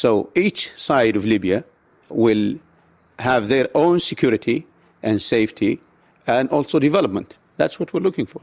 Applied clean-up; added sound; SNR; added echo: none; none; none; none.